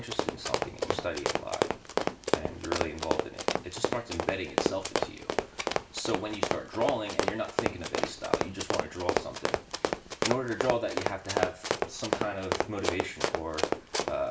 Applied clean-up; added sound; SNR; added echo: none; Run; -4 dB; none.